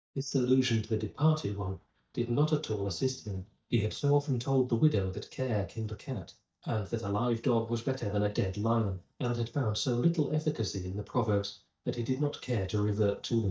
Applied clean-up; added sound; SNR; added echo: neural mask model DeepFilterNet 3.